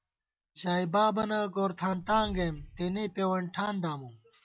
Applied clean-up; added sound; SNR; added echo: classical method log-MMSE.